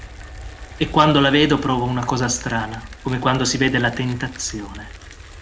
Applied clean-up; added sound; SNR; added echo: none; Bicycle + Aircraft; 16 dB; none.